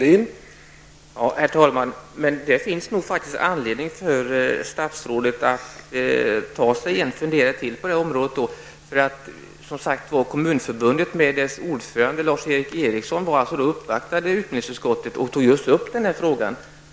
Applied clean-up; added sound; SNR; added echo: none; none; none; none.